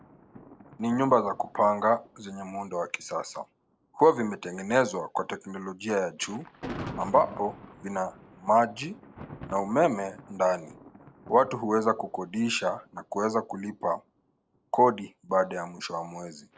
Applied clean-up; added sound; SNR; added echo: none; Thunder; 19 dB; none.